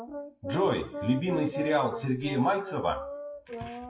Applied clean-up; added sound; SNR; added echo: classical method WPE with log-MMSE.